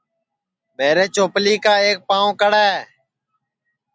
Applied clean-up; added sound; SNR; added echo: none; none; none; none.